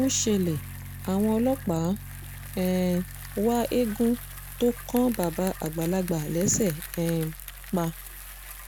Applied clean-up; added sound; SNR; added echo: none; Piano + Bicycle; 12 dB; none.